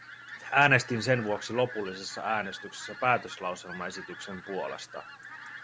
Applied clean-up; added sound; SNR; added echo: none; Fowl; 14 dB; none.